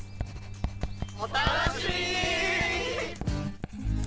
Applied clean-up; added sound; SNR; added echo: none; Writing; 6 dB; none.